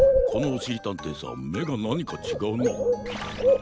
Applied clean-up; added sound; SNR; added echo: none; Bird; -4 dB; none.